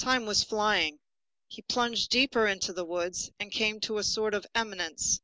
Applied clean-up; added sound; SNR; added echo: none; none; none; none.